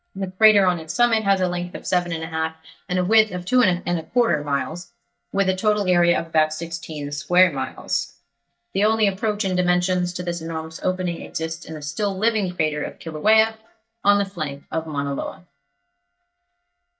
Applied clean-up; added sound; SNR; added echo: neural mask model DeepFilterNet 3.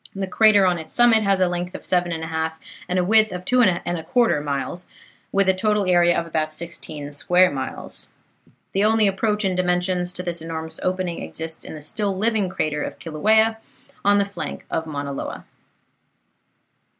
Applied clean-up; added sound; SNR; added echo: none; none; none; none.